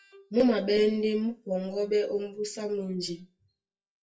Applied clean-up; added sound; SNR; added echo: classical method WPE with log-MMSE.